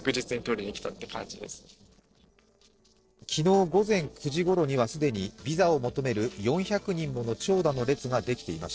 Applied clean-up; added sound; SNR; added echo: neural separator model SepFormer DNS4.